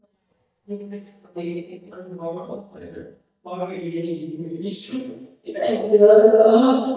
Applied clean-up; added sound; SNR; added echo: neural mask model DeepFilterNet 3.